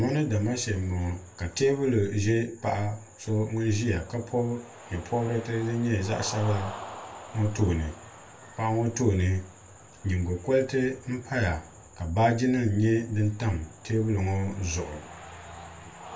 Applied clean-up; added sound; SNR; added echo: none; Cheering; 19 dB; reverberation time 0.2 s.